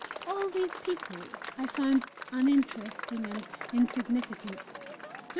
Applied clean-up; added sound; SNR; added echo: none; Applause / Crowd; 11 dB; none.